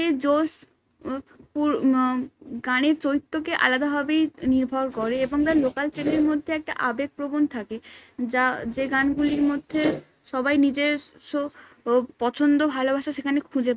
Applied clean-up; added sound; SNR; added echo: neural mask model RNNoise.